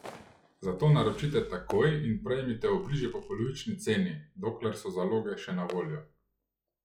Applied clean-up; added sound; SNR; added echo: classical method log-MMSE.